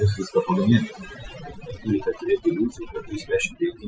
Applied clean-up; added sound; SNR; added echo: classical method Wiener filter.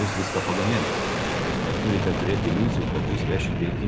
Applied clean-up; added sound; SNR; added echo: none; Fixed-wing aircraft, airplane; -2 dB; none.